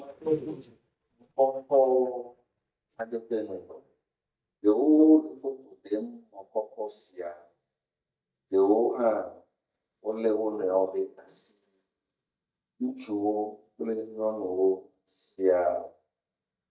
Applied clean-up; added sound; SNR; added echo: neural mask model DeepFilterNet 3.